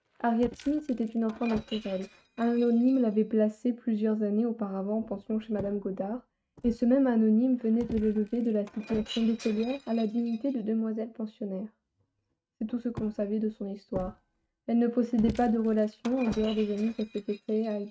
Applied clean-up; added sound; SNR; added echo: neural mask model RNNoise.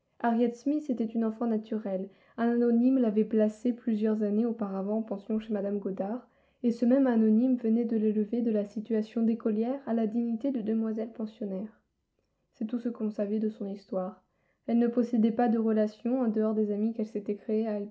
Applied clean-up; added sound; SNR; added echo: none; none; none; none.